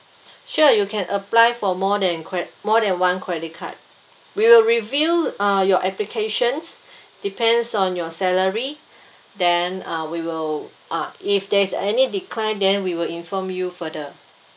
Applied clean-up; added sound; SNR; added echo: none; none; none; none.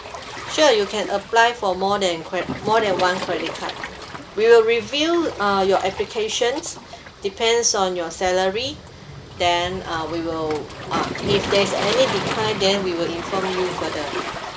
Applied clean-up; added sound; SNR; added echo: none; Waves, surf; 9 dB; none.